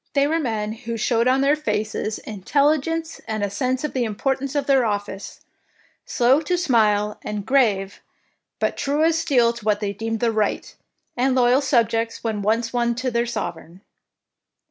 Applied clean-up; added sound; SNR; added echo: none; none; none; none.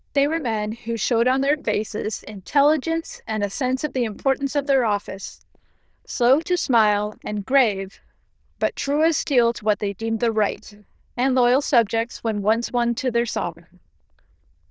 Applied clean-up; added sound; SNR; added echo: neural diffusion model UNIVERSE++.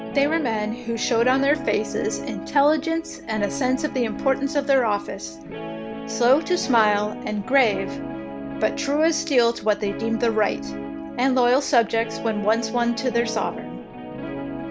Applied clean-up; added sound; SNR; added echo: none; Guitar; 9 dB; none.